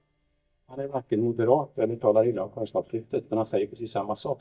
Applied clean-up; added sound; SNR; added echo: neural mask model DeepFilterNet 3.